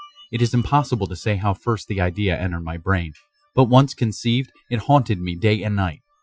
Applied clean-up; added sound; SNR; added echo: classical method Wiener filter.